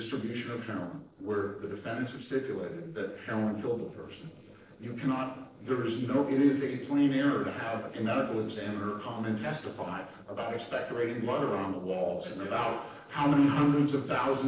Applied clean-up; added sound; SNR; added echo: neural separator model SepFormer DNS4.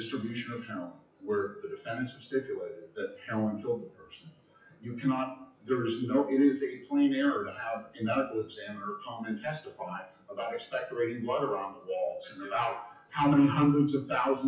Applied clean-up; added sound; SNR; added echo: classical method WPE with log-MMSE.